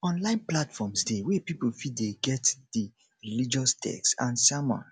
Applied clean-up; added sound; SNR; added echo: none; none; none; none.